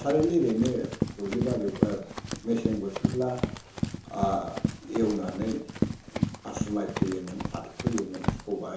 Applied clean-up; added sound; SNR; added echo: none; Run; 2 dB; reverberation time 0.6 s.